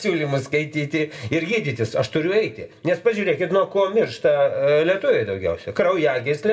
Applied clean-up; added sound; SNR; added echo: none; none; none; reverberation time 0.6 s.